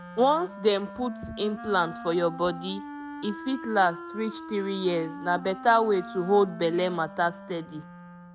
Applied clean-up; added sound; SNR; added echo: none; Wind instrument, woodwind instrument; 13 dB; none.